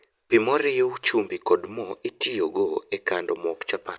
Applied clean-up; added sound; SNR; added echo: none; none; none; none.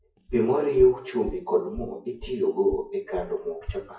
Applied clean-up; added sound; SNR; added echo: classical method WPE with log-MMSE.